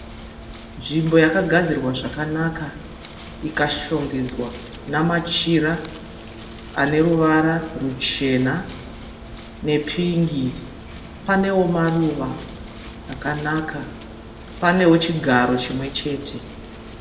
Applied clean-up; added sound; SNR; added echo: none; Wind; 15 dB; reverberation time 1.1 s.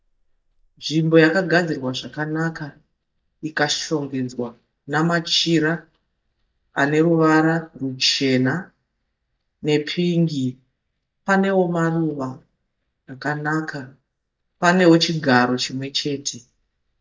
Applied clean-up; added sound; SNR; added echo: neural mask model DeepFilterNet 3.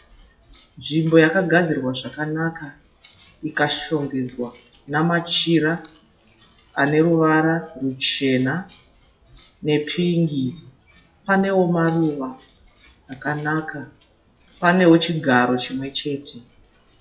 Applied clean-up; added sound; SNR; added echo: classical method WPE with log-MMSE.